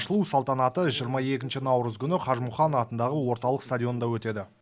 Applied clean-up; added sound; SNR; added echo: none; none; none; none.